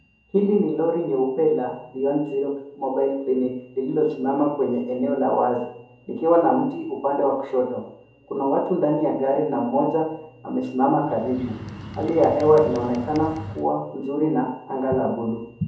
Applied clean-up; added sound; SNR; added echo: none; Bird; 13 dB; reverberation time 2.6 s.